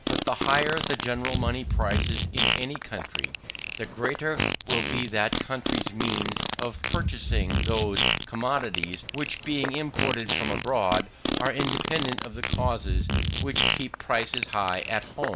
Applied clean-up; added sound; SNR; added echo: none; Fart; -1 dB; none.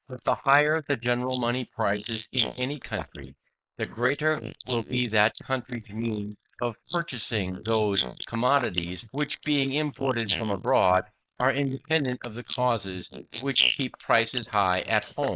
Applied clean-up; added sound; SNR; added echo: neural mask model Resemble Enhance denoiser.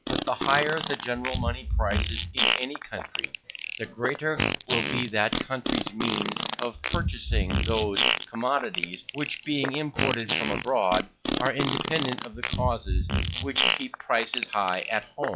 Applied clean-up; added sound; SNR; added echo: classical method log-MMSE.